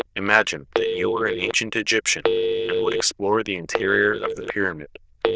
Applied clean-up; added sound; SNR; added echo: neural diffusion model UNIVERSE++.